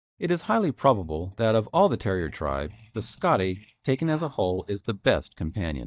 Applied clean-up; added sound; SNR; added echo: neural mask model DeepFilterNet 3.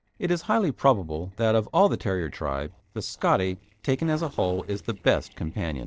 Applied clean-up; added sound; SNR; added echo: neural separator model SepFormer DNS4.